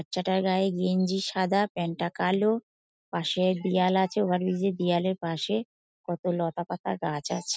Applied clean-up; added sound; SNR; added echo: none; none; none; none.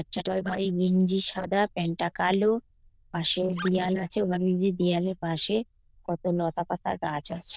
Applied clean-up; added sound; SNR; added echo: neural diffusion model UNIVERSE++.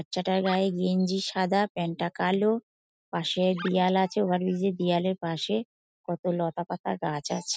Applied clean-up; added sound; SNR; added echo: none; Animal; 17 dB; none.